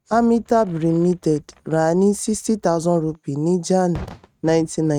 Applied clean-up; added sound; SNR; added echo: neural mask model RNNoise.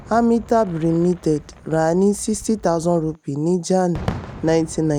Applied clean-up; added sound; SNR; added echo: none; Fireworks; 16 dB; none.